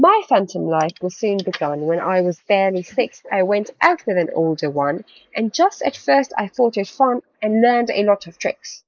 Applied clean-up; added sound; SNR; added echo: neural mask model Resemble Enhance denoiser.